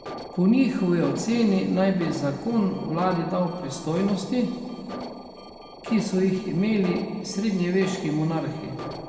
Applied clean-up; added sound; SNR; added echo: none; Alarm; 14 dB; reverberation time 2.2 s.